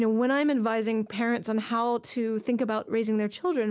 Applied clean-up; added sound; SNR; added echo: none; none; none; none.